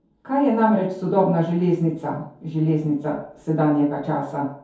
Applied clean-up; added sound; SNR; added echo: none; none; none; reverberation time 0.6 s.